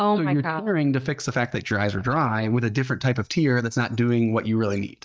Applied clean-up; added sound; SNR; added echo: neural mask model DeepFilterNet 3.